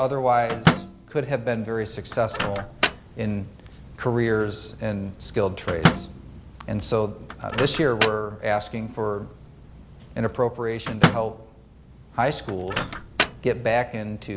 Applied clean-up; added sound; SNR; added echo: none; Microwave oven; 3 dB; none.